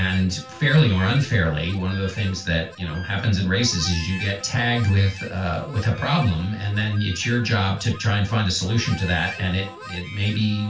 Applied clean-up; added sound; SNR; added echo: none; Harmonica; 17 dB; reverberation time 0.3 s.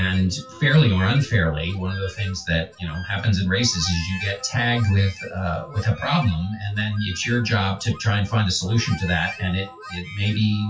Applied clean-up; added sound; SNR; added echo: classical method WPE with log-MMSE.